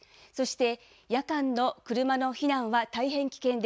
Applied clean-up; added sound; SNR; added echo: none; none; none; none.